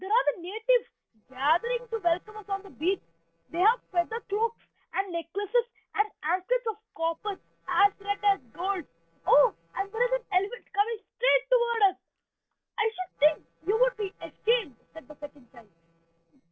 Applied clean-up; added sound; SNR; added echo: neural separator model SepFormer DNS4.